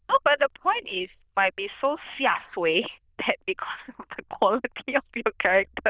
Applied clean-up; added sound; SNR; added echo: neural diffusion model UNIVERSE++.